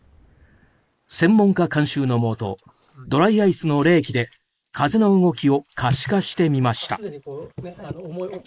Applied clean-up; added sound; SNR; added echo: neural mask model Resemble Enhance denoiser.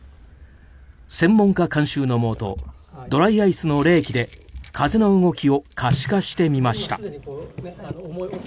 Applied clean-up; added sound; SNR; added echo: none; none; none; none.